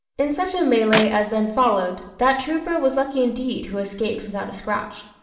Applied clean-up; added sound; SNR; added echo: none; Clapping; 6 dB; reverberation time 0.9 s.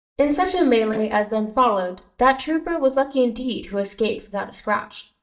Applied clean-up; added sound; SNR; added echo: neural mask model DeepFilterNet 3.